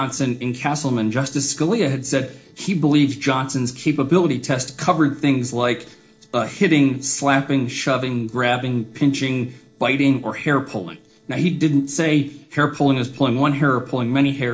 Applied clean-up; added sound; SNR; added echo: neural separator model SepFormer DNS4.